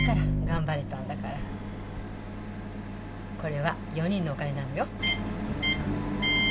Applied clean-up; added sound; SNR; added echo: none; Microwave oven; -3 dB; none.